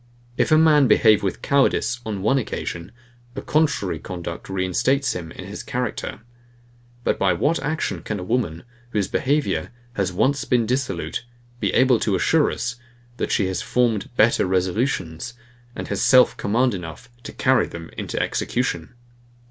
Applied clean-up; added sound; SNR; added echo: none; none; none; none.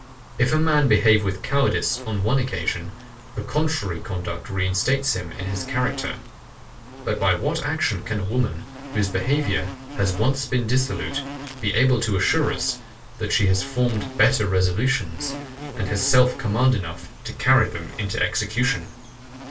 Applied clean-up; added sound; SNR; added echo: none; Insect; 15 dB; reverberation time 0.2 s.